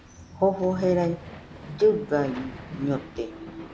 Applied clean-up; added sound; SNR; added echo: none; Hammer; 17 dB; none.